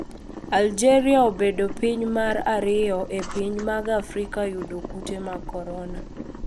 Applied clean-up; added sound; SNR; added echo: none; Boiling; 11 dB; none.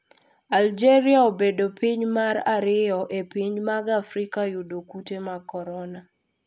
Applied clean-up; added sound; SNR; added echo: none; none; none; none.